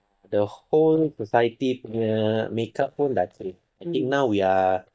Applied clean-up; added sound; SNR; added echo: neural mask model DeepFilterNet 3.